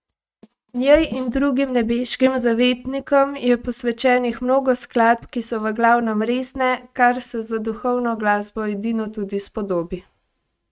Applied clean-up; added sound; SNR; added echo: neural mask model RNNoise.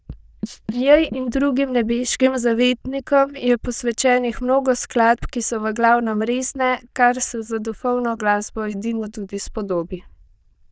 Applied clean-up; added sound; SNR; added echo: neural diffusion model UNIVERSE++.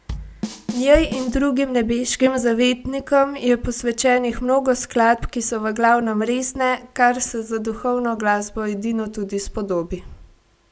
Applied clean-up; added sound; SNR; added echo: none; Bass drum / Snare drum / Drum kit; 10 dB; none.